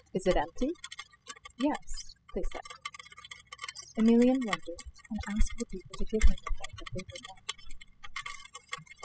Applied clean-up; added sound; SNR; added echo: classical method spectral subtraction.